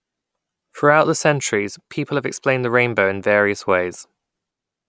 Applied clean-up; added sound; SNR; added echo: none; none; none; none.